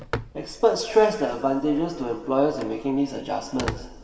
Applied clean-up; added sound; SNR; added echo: none; Telephone; 13 dB; reverberation time 2.2 s.